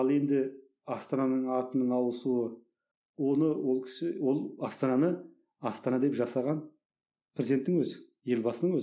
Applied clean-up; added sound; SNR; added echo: none; none; none; none.